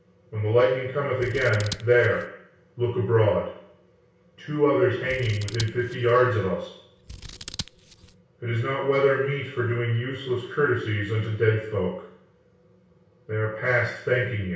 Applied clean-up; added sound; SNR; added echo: none; Scissors; 15 dB; reverberation time 0.6 s.